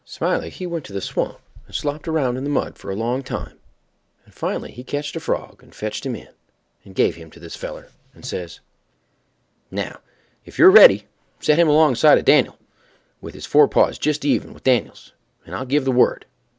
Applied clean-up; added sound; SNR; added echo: none; none; none; none.